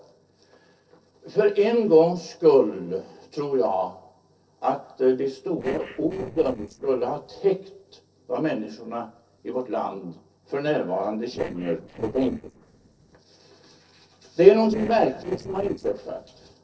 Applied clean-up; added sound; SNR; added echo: neural separator model SepFormer DNS4.